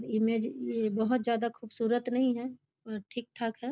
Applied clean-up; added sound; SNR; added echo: none; none; none; none.